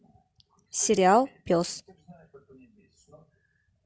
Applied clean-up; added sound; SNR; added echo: none; none; none; none.